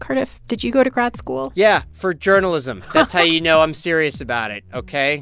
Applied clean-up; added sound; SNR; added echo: none; none; none; none.